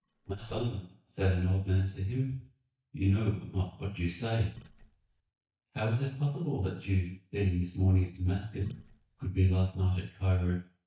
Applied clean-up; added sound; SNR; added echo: neural mask model DeepFilterNet 3.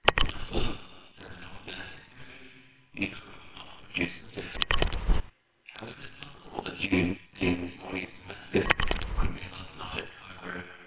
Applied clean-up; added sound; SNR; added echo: neural separator model SepFormer WHAMR!.